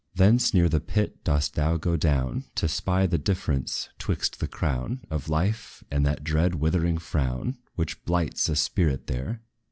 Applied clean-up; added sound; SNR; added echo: none; none; none; none.